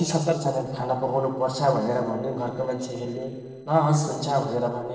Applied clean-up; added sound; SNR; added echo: neural separator model SepFormer DNS4.